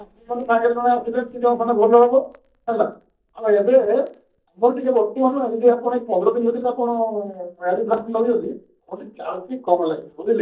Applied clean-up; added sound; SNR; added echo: neural mask model DeepFilterNet 3.